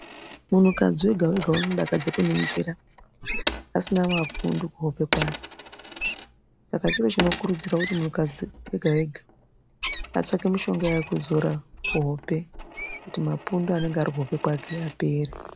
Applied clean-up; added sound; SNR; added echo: none; Coin (dropping) + Wild animals; 8 dB; none.